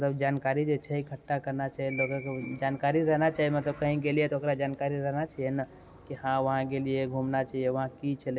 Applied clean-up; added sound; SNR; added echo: none; none; none; none.